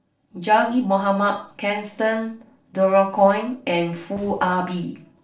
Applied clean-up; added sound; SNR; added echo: neural separator model SepFormer DNS4.